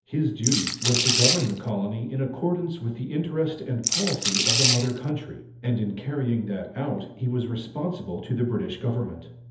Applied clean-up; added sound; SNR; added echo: none; Rattle / Rattle (instrument); -3 dB; reverberation time 0.7 s.